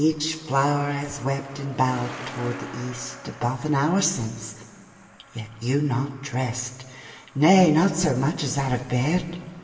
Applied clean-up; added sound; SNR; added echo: none; Truck; 19 dB; reverberation time 2.4 s.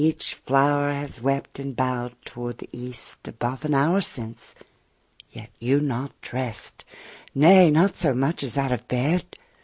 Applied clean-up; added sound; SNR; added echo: none; none; none; none.